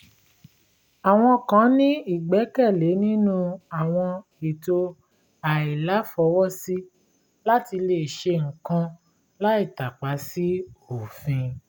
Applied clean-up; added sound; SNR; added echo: none; none; none; none.